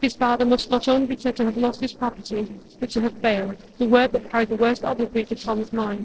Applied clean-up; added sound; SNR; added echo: neural separator model SepFormer DNS4.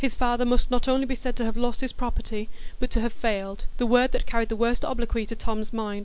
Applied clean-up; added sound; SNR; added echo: none; none; none; none.